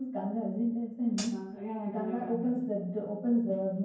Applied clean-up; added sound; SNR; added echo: none; Hi-hat; 11 dB; reverberation time 0.9 s.